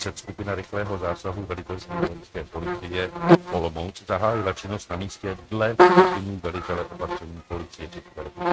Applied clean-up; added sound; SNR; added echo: neural mask model RNNoise.